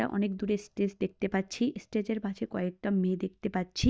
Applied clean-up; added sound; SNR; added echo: neural mask model DeepFilterNet 3.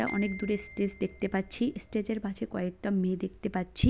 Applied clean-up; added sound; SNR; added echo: none; Glockenspiel; 18 dB; none.